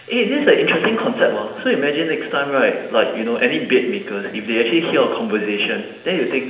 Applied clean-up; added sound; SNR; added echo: none; none; none; reverberation time 0.8 s.